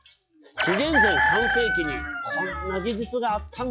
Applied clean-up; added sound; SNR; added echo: classical method log-MMSE.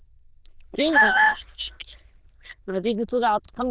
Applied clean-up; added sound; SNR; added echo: neural diffusion model UNIVERSE++.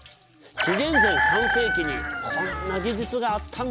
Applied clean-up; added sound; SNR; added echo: none; Chicken, rooster; -3 dB; none.